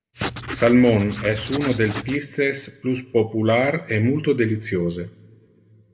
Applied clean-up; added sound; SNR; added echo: none; Writing; 10 dB; reverberation time 1.2 s.